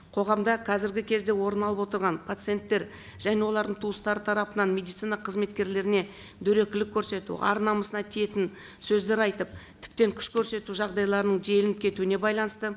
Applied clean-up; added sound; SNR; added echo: none; none; none; none.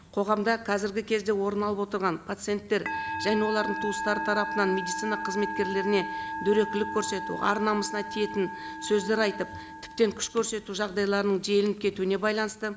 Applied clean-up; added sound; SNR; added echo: none; Musical instrument; 9 dB; none.